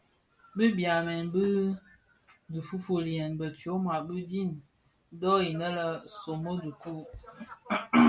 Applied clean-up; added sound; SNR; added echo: none; none; none; none.